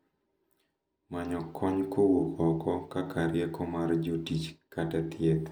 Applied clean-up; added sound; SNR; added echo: none; none; none; none.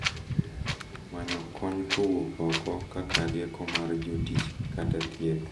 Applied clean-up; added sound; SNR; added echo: none; Wind; 1 dB; none.